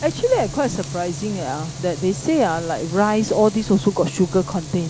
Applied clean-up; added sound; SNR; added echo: none; Frying (food); 12 dB; none.